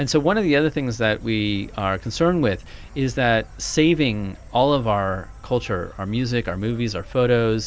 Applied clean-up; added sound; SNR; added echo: none; Insect; 18 dB; none.